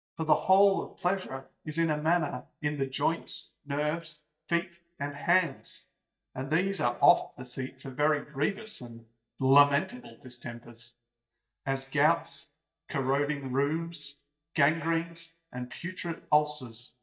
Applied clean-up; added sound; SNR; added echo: neural mask model DeepFilterNet 3.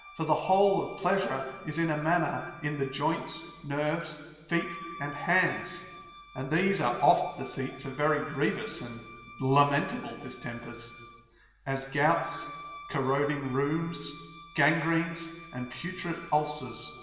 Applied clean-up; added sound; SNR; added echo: none; Wind instrument, woodwind instrument; 17 dB; reverberation time 1.4 s.